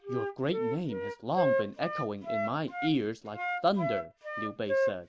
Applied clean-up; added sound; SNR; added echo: none; Wind instrument, woodwind instrument; 1 dB; none.